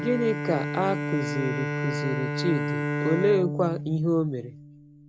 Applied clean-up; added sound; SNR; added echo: none; Bowed string instrument; 3 dB; none.